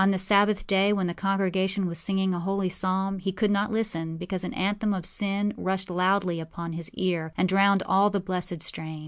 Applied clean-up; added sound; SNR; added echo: none; none; none; none.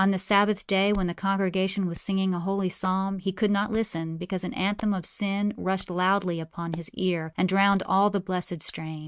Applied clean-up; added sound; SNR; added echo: neural mask model RNNoise.